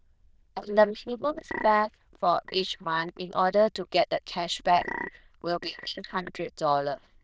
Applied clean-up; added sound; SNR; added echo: neural diffusion model UNIVERSE++.